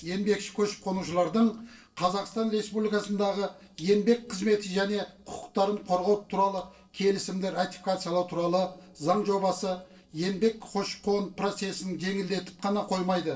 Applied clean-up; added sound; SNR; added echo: neural separator model SepFormer DNS4.